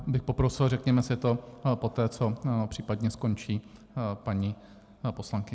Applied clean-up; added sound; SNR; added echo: none; none; none; none.